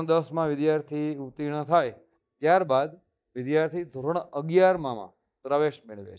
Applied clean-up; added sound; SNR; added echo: neural mask model DeepFilterNet 3.